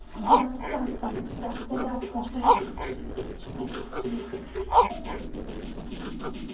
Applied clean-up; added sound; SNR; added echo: neural separator model SepFormer DNS4.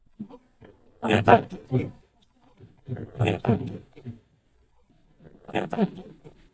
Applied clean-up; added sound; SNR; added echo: neural mask model DeepFilterNet 3.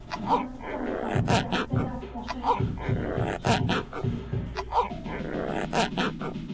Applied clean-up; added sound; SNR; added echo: none; Zipper (clothing); -1 dB; reverberation time 0.9 s.